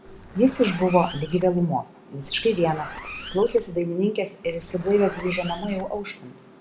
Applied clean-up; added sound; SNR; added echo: none; Zipper (clothing); 16 dB; none.